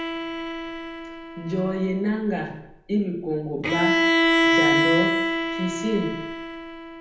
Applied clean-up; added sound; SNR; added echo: none; Bowed string instrument; -4 dB; reverberation time 0.7 s.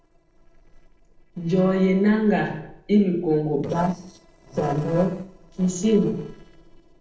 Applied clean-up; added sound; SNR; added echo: neural separator model SepFormer DNS4.